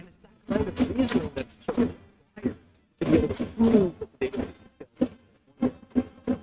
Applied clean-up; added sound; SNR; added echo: neural mask model RNNoise.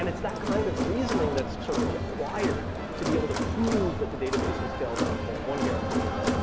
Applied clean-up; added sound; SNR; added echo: none; Crowd; -3 dB; none.